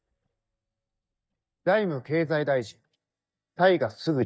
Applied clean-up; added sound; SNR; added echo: neural mask model DeepFilterNet 3.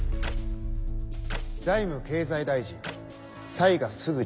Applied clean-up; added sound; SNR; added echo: none; Clapping; 17 dB; none.